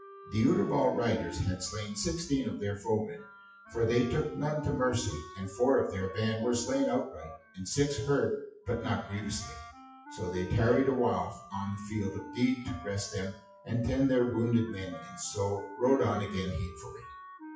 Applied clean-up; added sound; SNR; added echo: classical method WPE with log-MMSE.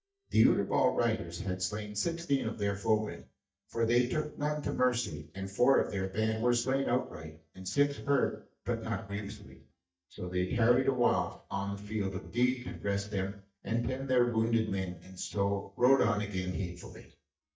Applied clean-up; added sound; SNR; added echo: neural mask model DeepFilterNet 3.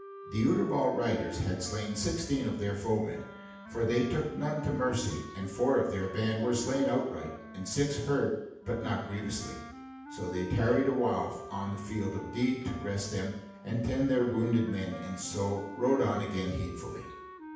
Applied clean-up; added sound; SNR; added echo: none; Wind instrument, woodwind instrument; 15 dB; reverberation time 0.9 s.